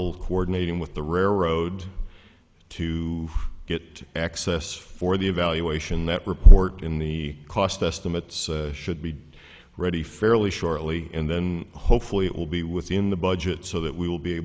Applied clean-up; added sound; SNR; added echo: none; none; none; none.